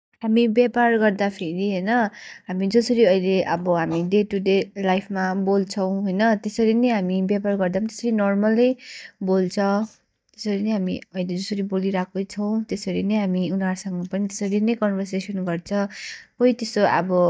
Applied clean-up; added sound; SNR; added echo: neural mask model DeepFilterNet 3.